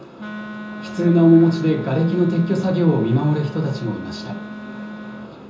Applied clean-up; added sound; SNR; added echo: none; Wind instrument, woodwind instrument; 14 dB; reverberation time 0.6 s.